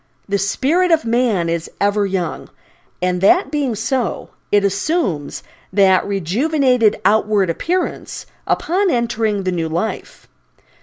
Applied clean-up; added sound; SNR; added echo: none; none; none; none.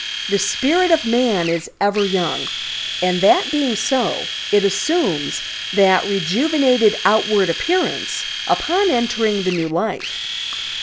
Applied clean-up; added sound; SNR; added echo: none; Domestic sounds, home sounds; 7 dB; none.